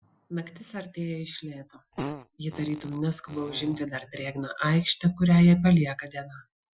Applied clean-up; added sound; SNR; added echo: classical method Wiener filter.